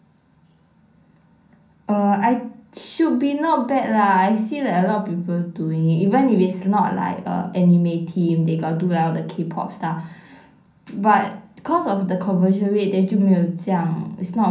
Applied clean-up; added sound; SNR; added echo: none; none; none; reverberation time 0.6 s.